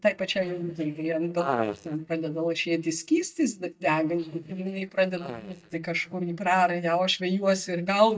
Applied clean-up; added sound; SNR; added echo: neural mask model DeepFilterNet 3.